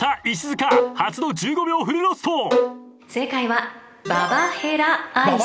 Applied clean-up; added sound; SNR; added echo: none; Bowed string instrument; 4 dB; none.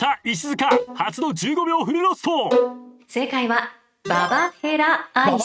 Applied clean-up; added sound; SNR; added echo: neural mask model RNNoise.